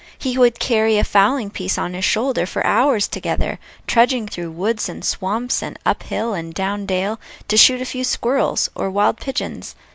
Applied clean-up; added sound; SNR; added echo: none; none; none; none.